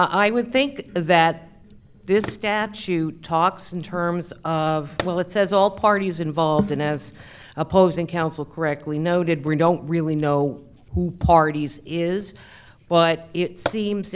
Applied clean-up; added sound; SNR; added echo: none; Fire; 18 dB; none.